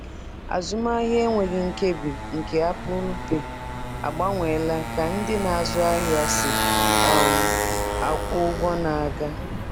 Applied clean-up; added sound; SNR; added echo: none; Motorcycle; 1 dB; none.